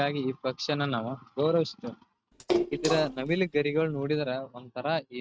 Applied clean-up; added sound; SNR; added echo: neural mask model RNNoise.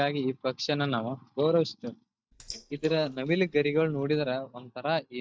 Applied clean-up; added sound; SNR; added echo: neural mask model DeepFilterNet 3.